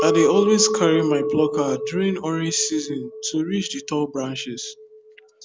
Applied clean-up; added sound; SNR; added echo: none; Chink, clink; 4 dB; none.